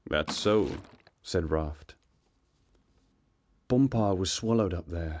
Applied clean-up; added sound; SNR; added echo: none; Liquid; 18 dB; none.